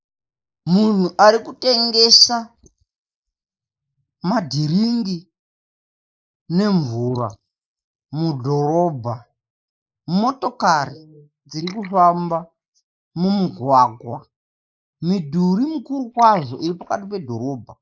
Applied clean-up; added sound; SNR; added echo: neural mask model Resemble Enhance denoiser.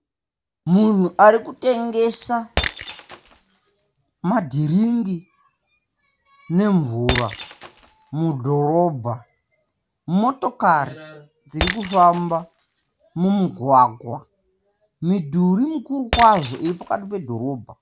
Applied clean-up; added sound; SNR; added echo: none; Shatter; 12 dB; none.